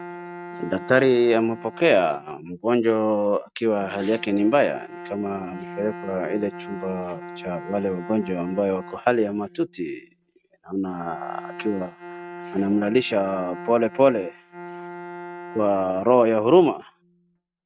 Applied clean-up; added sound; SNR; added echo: neural mask model RNNoise.